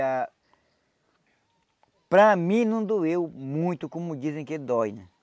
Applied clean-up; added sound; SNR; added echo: none; none; none; none.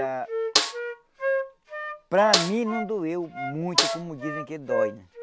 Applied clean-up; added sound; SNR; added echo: none; Snare drum + Wind instrument, woodwind instrument; -1 dB; none.